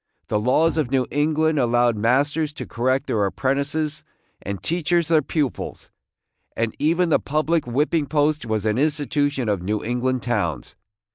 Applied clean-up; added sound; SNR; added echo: neural mask model DeepFilterNet 3.